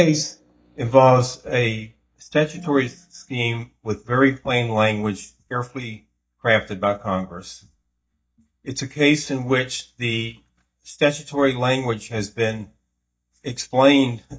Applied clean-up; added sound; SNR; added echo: neural mask model DeepFilterNet 3.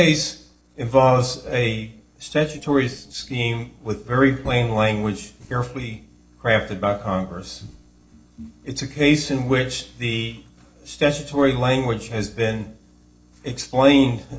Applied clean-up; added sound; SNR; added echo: neural separator model SepFormer DNS4.